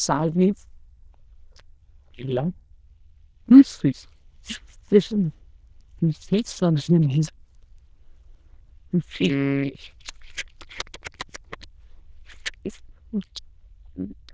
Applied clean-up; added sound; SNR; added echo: neural diffusion model UNIVERSE++.